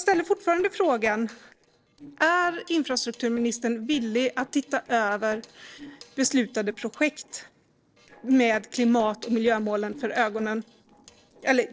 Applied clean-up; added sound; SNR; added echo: neural separator model SepFormer DNS4.